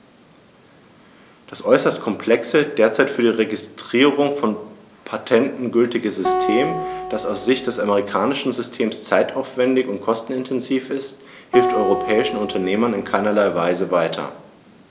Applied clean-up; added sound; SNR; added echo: none; Acoustic guitar; 6 dB; none.